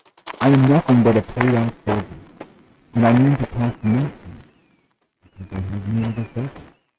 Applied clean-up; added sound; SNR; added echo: neural mask model RNNoise.